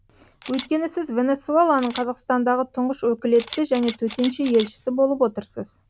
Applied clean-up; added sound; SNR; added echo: none; Camera; 17 dB; none.